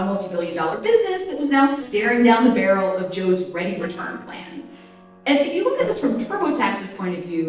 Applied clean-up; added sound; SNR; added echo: neural separator model SepFormer DNS4.